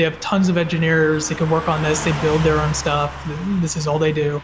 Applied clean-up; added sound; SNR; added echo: none; Car passing by / Truck; 11 dB; none.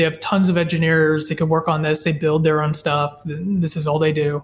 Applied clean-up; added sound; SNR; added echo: none; none; none; none.